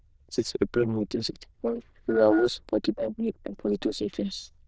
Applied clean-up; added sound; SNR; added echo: neural diffusion model UNIVERSE++.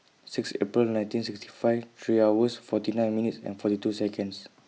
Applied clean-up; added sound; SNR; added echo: none; none; none; none.